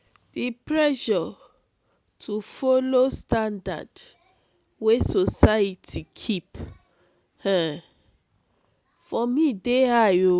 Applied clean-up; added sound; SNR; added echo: none; none; none; none.